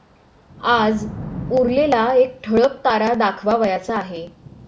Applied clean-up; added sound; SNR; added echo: none; Thunder / Rain; 17 dB; none.